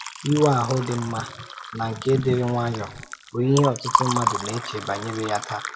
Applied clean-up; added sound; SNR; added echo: none; Liquid; 6 dB; none.